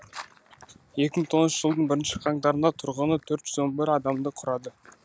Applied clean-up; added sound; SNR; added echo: none; none; none; none.